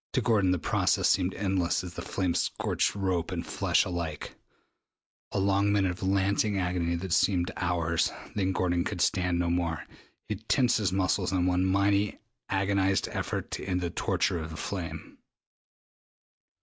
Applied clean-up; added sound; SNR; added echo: none; none; none; none.